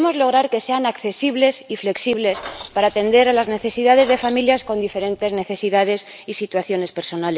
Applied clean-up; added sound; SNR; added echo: none; Keys jangling; 19 dB; none.